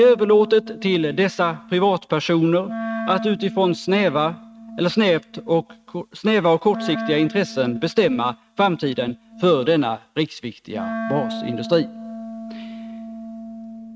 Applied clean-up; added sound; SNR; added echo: neural mask model RNNoise.